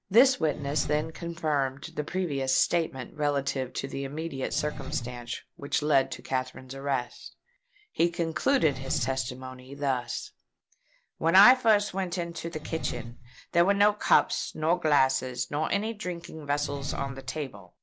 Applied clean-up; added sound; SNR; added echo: none; Engine; 14 dB; none.